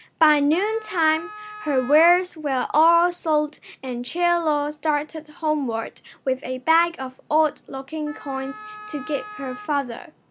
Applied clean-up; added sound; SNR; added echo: none; Wind instrument, woodwind instrument; 16 dB; none.